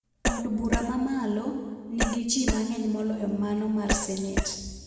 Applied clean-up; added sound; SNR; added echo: none; Cough; 2 dB; reverberation time 1.5 s.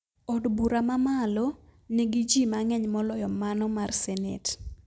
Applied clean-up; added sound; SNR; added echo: none; none; none; none.